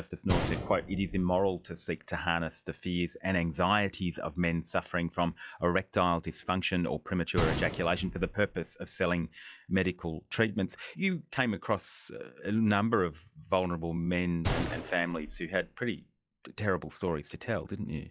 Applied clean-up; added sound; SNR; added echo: classical method log-MMSE.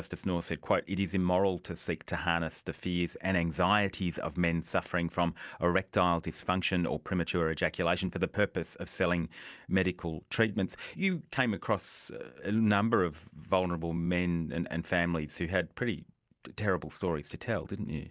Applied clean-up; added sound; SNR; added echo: none; none; none; none.